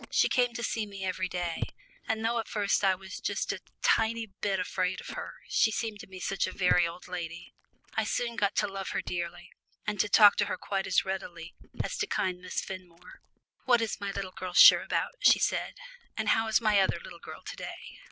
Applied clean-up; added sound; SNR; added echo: none; Chewing, mastication; 14 dB; none.